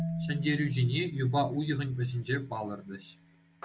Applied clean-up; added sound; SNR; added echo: none; Marimba, xylophone; 8 dB; none.